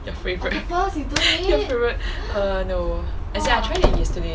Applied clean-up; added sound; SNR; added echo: none; Door; 5 dB; none.